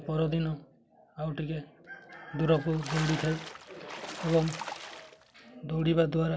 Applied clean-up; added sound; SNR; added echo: none; Splash, splatter; 11 dB; none.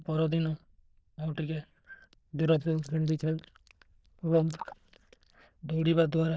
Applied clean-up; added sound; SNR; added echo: neural diffusion model UNIVERSE++.